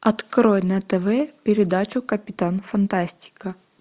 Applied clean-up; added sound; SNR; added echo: none; none; none; none.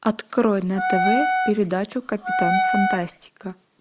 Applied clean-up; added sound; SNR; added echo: none; Wind instrument, woodwind instrument; -1 dB; none.